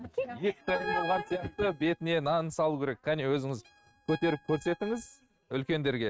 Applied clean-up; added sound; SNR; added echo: neural mask model RNNoise.